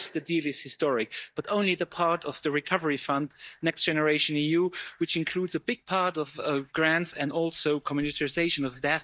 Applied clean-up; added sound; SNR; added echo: neural mask model DeepFilterNet 3.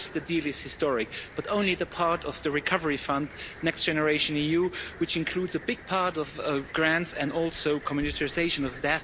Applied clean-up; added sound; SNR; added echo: none; Cricket; 16 dB; none.